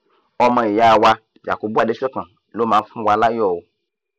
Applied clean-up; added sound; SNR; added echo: none; none; none; none.